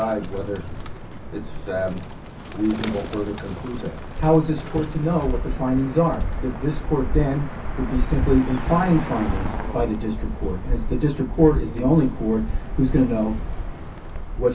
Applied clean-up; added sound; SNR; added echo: none; Bird; 3 dB; reverberation time 0.3 s.